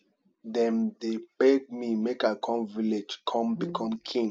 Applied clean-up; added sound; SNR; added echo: neural mask model Resemble Enhance denoiser.